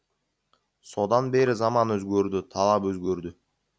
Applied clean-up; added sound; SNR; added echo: none; none; none; none.